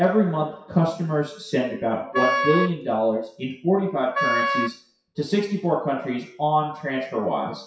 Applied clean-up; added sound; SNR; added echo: classical method WPE with log-MMSE.